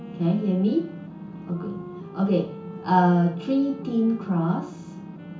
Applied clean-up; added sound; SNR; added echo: none; Wind instrument, woodwind instrument; 18 dB; reverberation time 0.7 s.